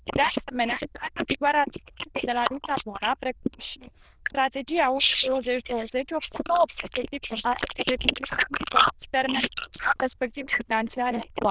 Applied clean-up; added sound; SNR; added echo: neural diffusion model UNIVERSE++.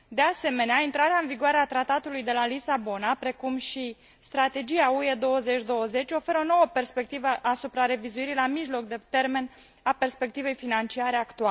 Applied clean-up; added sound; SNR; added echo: none; none; none; none.